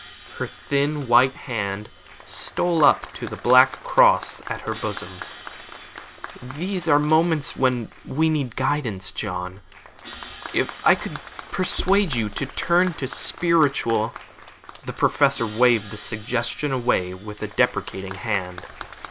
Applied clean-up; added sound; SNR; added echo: none; Crash cymbal + Applause; 17 dB; none.